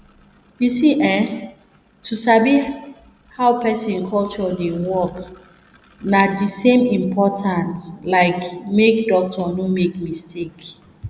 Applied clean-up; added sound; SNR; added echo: none; none; none; none.